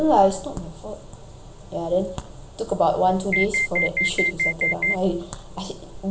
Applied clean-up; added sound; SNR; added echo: none; Alarm; -1 dB; reverberation time 0.4 s.